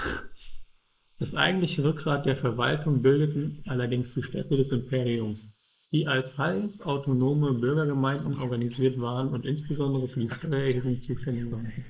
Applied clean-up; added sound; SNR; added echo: neural mask model Resemble Enhance denoiser.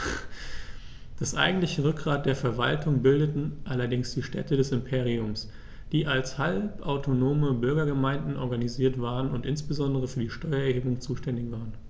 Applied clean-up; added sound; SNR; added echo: none; none; none; none.